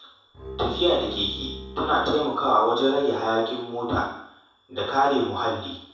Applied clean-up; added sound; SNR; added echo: none; Bowed string instrument; 14 dB; reverberation time 0.7 s.